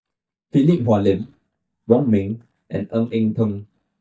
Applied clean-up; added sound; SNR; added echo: neural mask model DeepFilterNet 3.